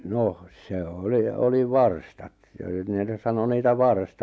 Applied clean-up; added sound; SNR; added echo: none; none; none; none.